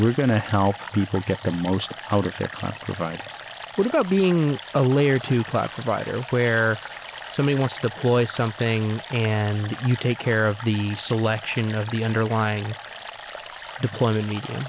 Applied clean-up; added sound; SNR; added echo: none; Stream; 13 dB; none.